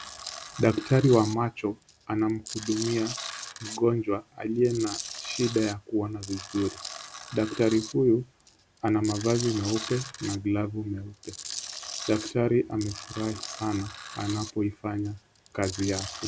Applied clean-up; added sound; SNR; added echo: none; Tools; 12 dB; none.